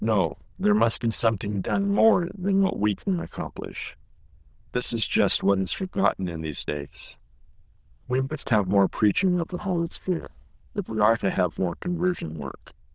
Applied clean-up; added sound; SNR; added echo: neural diffusion model UNIVERSE++.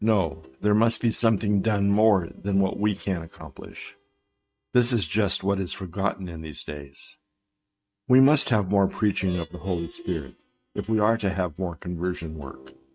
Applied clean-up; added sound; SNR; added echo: neural mask model RNNoise.